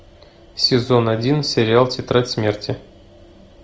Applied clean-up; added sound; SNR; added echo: none; none; none; none.